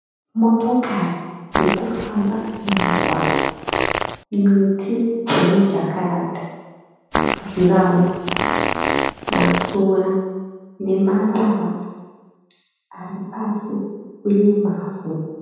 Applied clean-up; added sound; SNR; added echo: none; Fart; 2 dB; reverberation time 1.2 s.